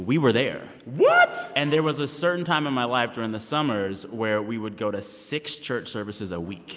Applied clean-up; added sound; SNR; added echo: none; none; none; none.